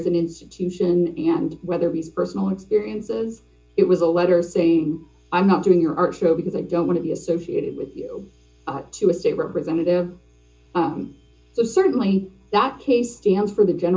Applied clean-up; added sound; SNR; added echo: none; none; none; reverberation time 0.2 s.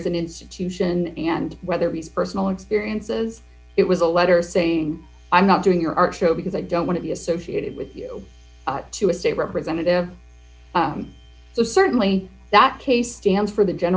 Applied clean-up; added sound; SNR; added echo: none; none; none; none.